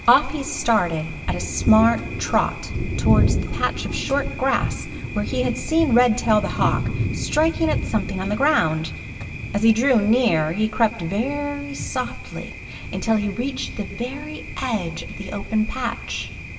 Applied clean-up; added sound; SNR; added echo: none; Thunder; 5 dB; reverberation time 0.8 s.